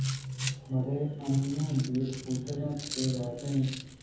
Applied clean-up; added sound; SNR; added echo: none; Rattle; 12 dB; reverberation time 0.7 s.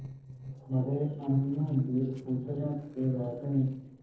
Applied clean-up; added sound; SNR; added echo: neural separator model SepFormer DNS4.